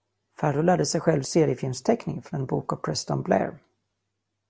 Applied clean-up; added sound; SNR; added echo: none; none; none; none.